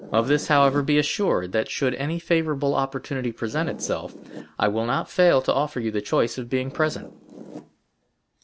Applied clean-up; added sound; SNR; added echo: none; Zipper (clothing); 18 dB; none.